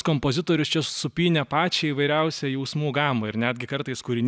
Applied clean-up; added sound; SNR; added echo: none; none; none; none.